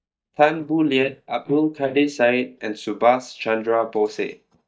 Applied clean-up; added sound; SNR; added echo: neural mask model DeepFilterNet 3.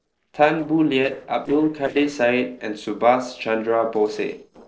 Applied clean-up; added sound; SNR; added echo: neural separator model SepFormer DNS4.